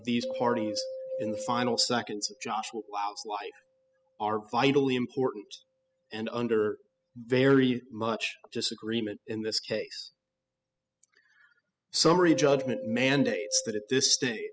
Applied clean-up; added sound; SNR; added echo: classical method spectral subtraction.